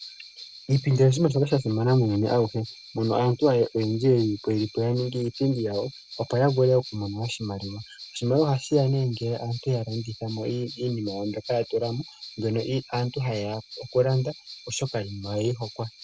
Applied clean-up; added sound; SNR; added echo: none; Bell; 19 dB; none.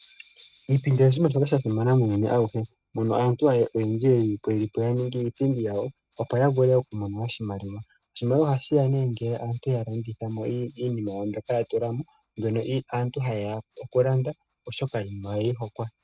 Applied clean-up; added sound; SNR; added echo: neural mask model RNNoise.